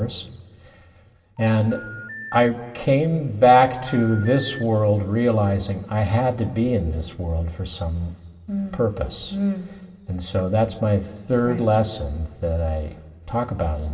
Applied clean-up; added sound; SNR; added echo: none; Telephone; 17 dB; reverberation time 1.7 s.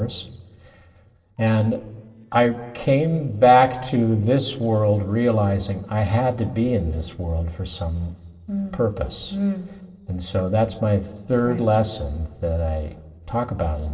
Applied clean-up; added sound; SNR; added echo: neural separator model SepFormer DNS4.